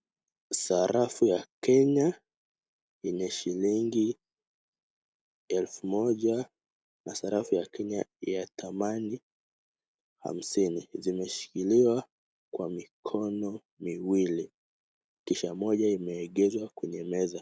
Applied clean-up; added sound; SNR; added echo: none; none; none; none.